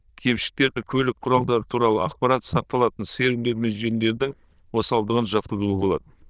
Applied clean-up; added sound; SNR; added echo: neural diffusion model UNIVERSE++.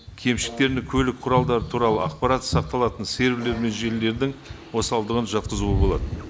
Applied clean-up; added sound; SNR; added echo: none; Run + Brass instrument; 15 dB; none.